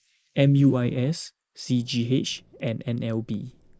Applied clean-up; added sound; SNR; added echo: neural mask model Resemble Enhance denoiser.